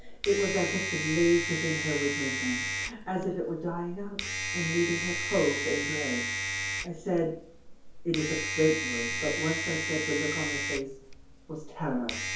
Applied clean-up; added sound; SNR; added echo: none; Domestic sounds, home sounds; 2 dB; reverberation time 0.6 s.